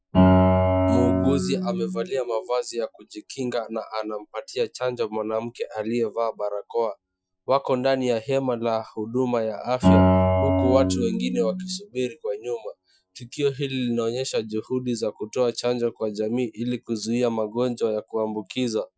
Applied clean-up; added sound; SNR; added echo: classical method Wiener filter.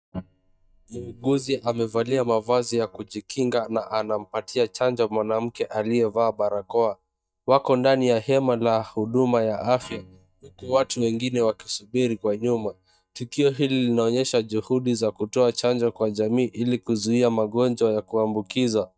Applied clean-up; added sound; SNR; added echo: neural mask model DeepFilterNet 3.